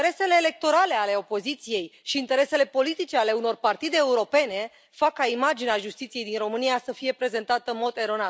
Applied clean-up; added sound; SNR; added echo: none; none; none; none.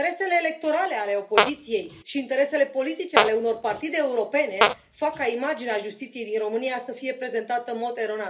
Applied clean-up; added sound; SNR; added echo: none; Fart; 1 dB; reverberation time 0.3 s.